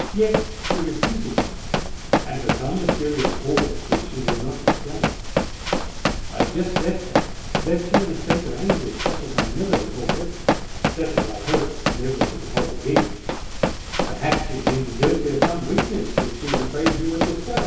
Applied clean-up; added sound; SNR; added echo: none; Run; -3 dB; reverberation time 2.2 s.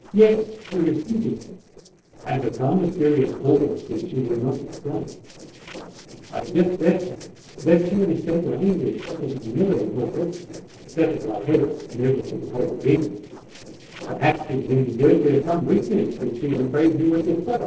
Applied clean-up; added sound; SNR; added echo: neural separator model SepFormer DNS4.